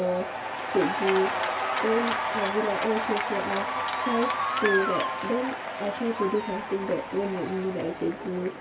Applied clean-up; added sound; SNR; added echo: none; Applause / Cheering; 1 dB; reverberation time 0.2 s.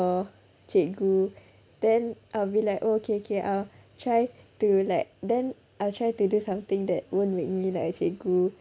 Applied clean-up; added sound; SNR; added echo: none; none; none; none.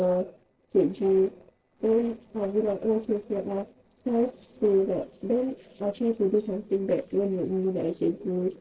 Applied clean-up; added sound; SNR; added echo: neural separator model SepFormer DNS4.